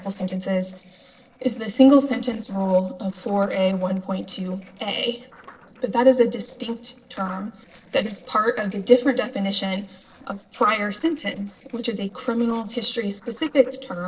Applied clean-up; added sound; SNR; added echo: neural separator model SepFormer DNS4.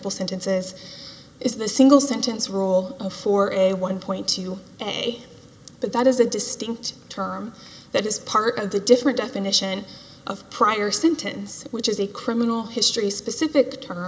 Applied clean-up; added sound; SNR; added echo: none; none; none; none.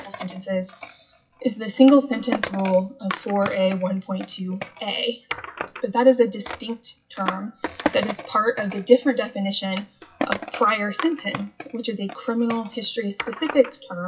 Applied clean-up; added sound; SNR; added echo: classical method WPE with log-MMSE.